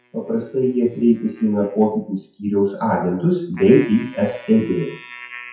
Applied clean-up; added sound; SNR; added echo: classical method WPE with log-MMSE.